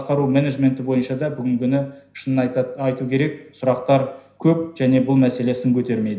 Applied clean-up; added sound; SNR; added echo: none; none; none; reverberation time 0.5 s.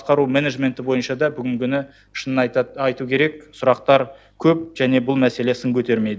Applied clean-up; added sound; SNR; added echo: none; none; none; none.